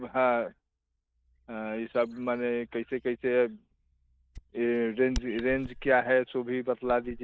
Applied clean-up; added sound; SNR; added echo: neural mask model DeepFilterNet 3.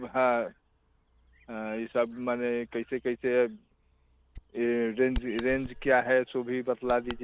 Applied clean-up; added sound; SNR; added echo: none; Bird vocalization, bird call, bird song; 16 dB; none.